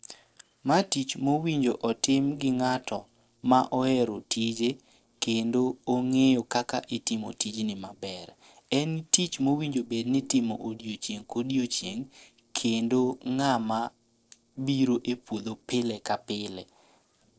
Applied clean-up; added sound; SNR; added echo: neural separator model SepFormer DNS4.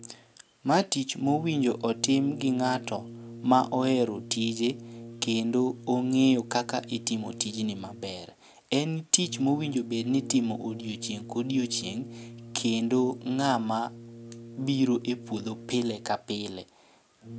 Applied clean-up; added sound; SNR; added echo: none; Brass instrument; 15 dB; none.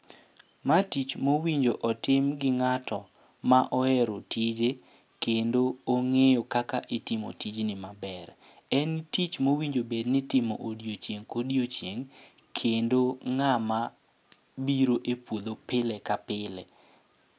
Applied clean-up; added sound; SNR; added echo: none; none; none; none.